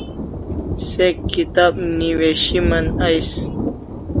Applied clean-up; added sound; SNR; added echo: none; Thunder; 4 dB; none.